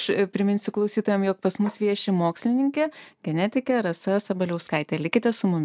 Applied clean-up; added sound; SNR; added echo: none; none; none; none.